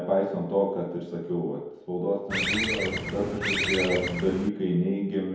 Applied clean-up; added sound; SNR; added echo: none; Bird; 2 dB; reverberation time 1.0 s.